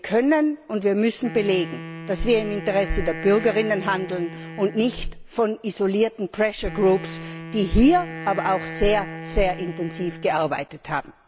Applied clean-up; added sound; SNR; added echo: none; Wind instrument, woodwind instrument; 13 dB; none.